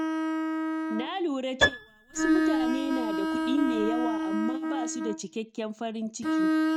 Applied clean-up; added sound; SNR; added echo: neural mask model RNNoise.